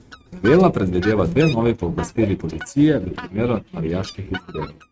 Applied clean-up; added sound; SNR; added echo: neural mask model RNNoise.